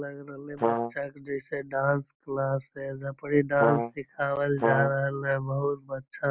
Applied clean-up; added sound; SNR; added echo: none; Brass instrument; 0 dB; none.